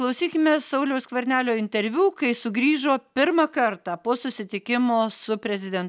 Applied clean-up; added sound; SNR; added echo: none; none; none; none.